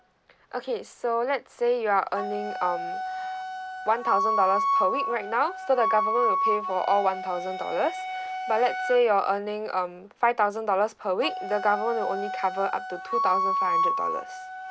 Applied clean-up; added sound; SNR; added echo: none; Wind instrument, woodwind instrument; 3 dB; none.